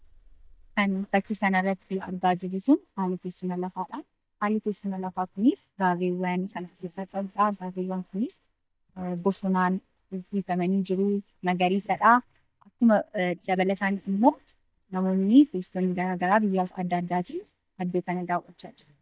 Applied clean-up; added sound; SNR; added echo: neural mask model DeepFilterNet 3.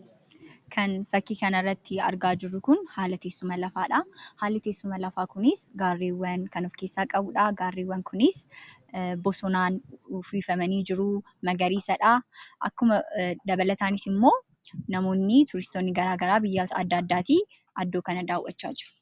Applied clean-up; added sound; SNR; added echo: none; none; none; none.